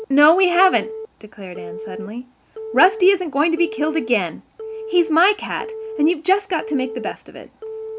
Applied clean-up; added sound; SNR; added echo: none; Telephone; 13 dB; none.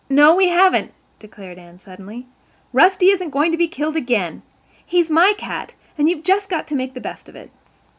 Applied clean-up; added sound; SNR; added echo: none; none; none; none.